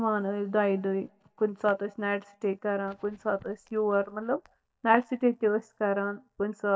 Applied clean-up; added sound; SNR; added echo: neural mask model DeepFilterNet 3.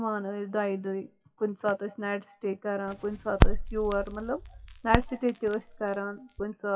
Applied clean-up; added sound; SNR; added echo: classical method WPE with log-MMSE.